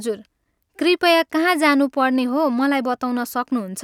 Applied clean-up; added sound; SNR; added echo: none; none; none; none.